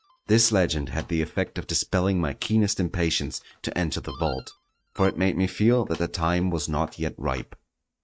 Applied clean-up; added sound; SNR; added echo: neural mask model RNNoise.